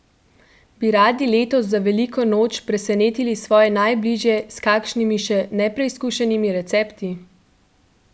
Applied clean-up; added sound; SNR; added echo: none; none; none; none.